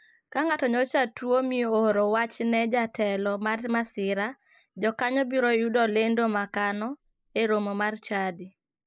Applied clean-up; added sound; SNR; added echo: neural mask model Resemble Enhance denoiser.